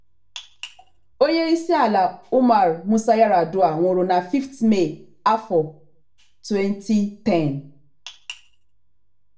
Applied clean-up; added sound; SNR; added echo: none; none; none; reverberation time 0.4 s.